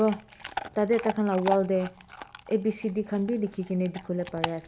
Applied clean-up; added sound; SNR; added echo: none; Chewing, mastication / Dog; 10 dB; none.